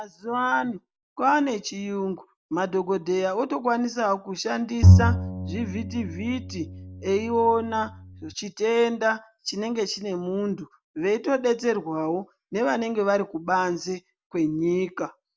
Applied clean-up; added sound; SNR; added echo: none; Bowed string instrument; -4 dB; none.